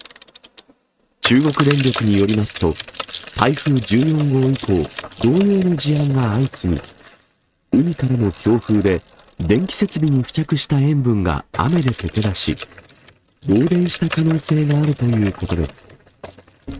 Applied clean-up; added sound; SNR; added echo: neural mask model RNNoise.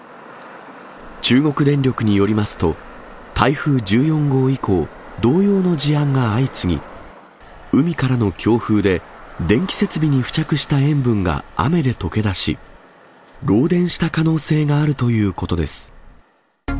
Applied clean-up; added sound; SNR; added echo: none; none; none; none.